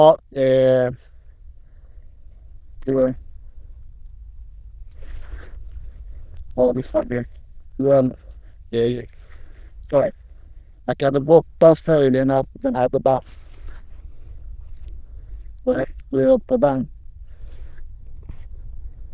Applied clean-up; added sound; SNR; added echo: neural diffusion model UNIVERSE++.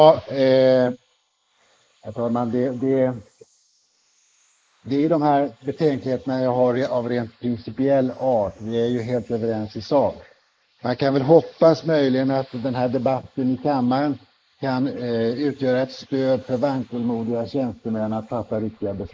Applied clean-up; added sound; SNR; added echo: neural mask model Resemble Enhance denoiser.